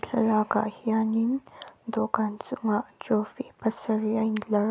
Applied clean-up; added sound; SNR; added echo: none; none; none; none.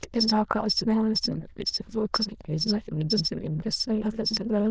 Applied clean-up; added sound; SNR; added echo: neural diffusion model UNIVERSE++.